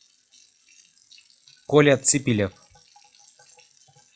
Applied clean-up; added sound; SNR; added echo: classical method log-MMSE.